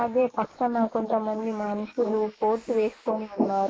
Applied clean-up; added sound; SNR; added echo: neural mask model Resemble Enhance denoiser.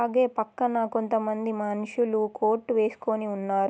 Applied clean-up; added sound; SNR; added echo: none; none; none; none.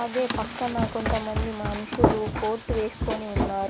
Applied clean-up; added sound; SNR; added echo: none; Run; -1 dB; none.